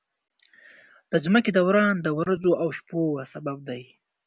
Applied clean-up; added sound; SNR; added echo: none; none; none; none.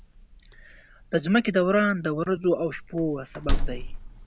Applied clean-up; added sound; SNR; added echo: none; Slam; 4 dB; none.